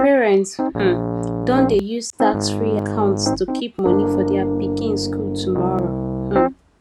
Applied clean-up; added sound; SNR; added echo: none; Piano; 1 dB; none.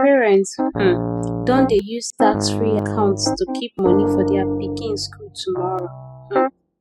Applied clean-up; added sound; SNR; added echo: classical method spectral subtraction.